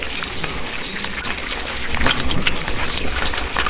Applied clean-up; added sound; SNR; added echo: neural separator model SepFormer WHAMR!.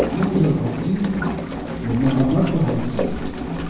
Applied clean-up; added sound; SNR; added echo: none; Rain; 4 dB; reverberation time 1.2 s.